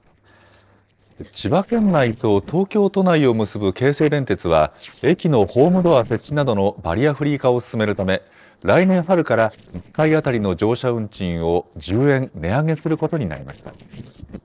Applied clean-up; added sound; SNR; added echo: neural separator model SepFormer DNS4.